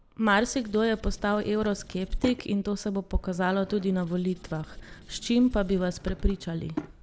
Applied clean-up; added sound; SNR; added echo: none; Drawer open or close / Wood + Writing; 17 dB; none.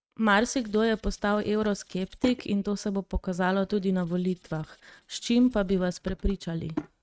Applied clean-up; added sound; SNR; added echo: neural mask model RNNoise.